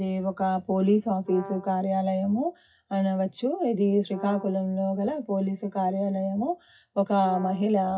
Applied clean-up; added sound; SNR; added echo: classical method WPE with log-MMSE.